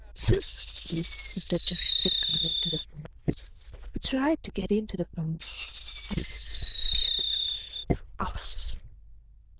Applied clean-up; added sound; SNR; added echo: neural diffusion model UNIVERSE++.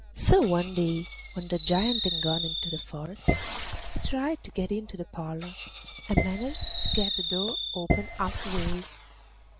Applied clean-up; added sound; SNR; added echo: none; Fireworks + Dishes, pots, and pans; -3 dB; none.